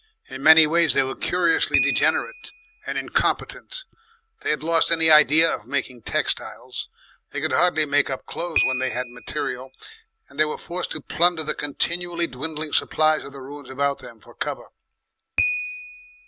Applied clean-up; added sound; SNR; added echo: none; Piano; 10 dB; none.